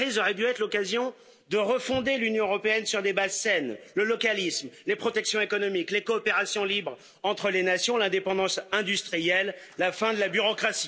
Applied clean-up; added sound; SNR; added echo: none; none; none; none.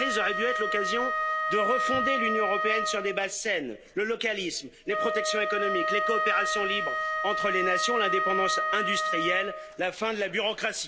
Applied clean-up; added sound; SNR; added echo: none; Wind instrument, woodwind instrument; 0 dB; none.